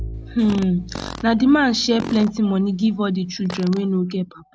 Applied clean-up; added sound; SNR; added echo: none; Bowed string instrument + Fart; 15 dB; none.